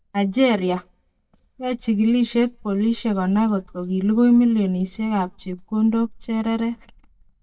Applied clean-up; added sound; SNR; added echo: neural mask model DeepFilterNet 3.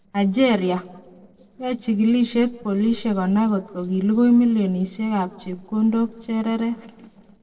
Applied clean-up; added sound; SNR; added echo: neural separator model SepFormer DNS4.